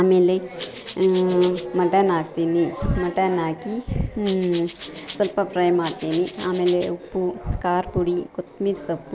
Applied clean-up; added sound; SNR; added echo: none; Rattle (instrument); 2 dB; none.